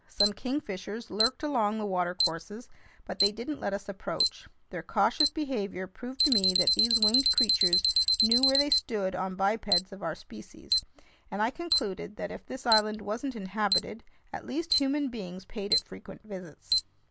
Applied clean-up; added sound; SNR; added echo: none; Alarm; -1 dB; none.